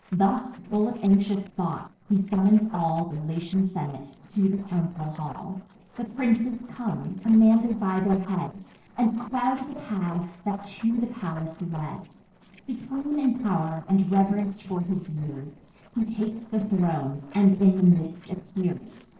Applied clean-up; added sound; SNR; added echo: neural separator model SepFormer DNS4.